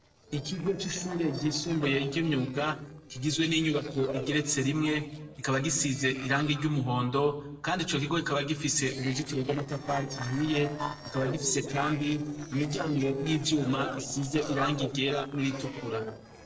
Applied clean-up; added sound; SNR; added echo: neural separator model SepFormer DNS4.